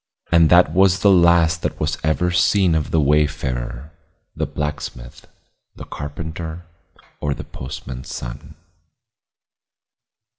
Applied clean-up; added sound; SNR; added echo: none; none; none; none.